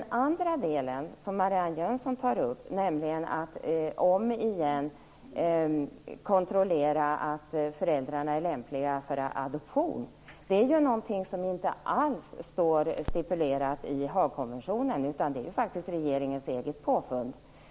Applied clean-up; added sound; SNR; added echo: none; Crackle; 12 dB; none.